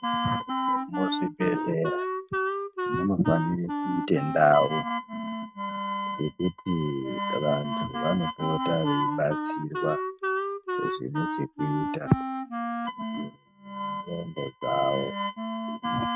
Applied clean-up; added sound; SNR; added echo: neural mask model RNNoise.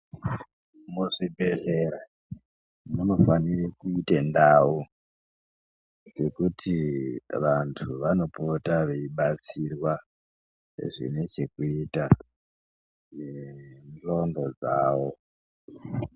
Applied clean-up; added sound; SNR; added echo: none; none; none; none.